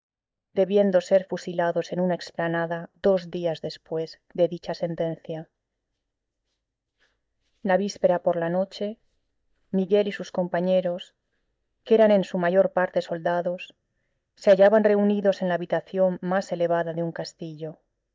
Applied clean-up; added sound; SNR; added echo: neural mask model DeepFilterNet 3.